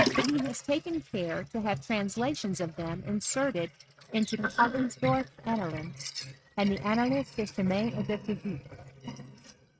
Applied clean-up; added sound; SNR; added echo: neural mask model RNNoise.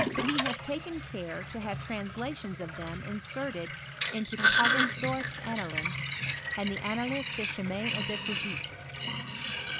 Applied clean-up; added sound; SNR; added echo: none; Sink (filling or washing); -4 dB; none.